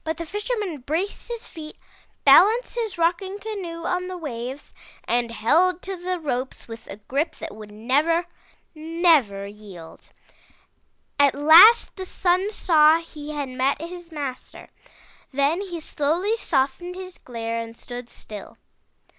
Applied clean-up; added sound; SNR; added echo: none; none; none; none.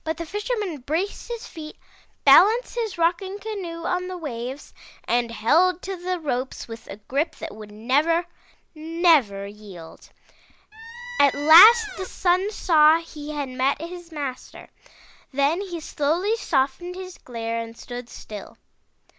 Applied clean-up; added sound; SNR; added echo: none; Squeak; 10 dB; none.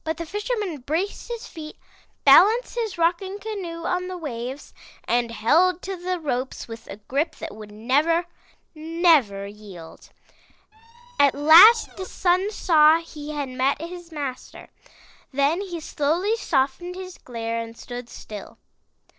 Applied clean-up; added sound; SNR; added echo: neural separator model SepFormer DNS4.